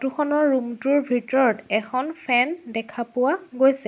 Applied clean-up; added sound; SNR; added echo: none; none; none; none.